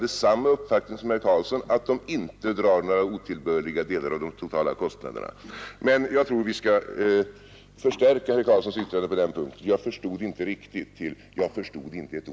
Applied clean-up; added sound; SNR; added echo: none; none; none; none.